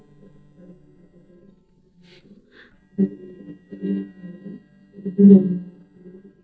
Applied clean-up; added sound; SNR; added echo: neural mask model DeepFilterNet 3.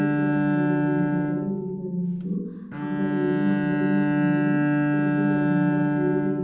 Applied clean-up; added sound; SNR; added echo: none; Bowed string instrument; -4 dB; reverberation time 1.3 s.